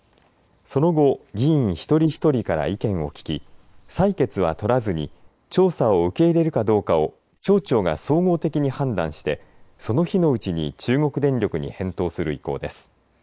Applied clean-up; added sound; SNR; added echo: neural mask model Resemble Enhance denoiser.